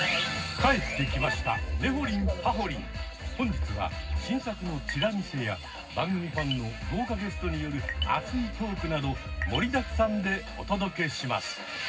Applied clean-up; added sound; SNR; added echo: none; none; none; reverberation time 0.4 s.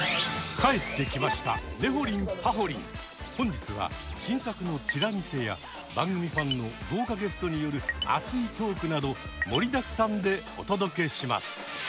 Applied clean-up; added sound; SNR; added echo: none; none; none; none.